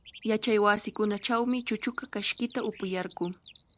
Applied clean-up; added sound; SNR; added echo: none; Bird vocalization, bird call, bird song; 19 dB; none.